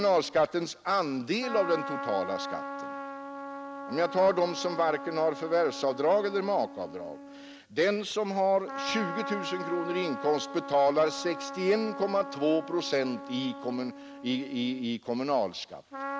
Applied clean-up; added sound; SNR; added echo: none; Trumpet; 10 dB; none.